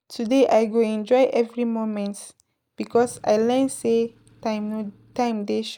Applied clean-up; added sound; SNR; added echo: neural mask model DeepFilterNet 3.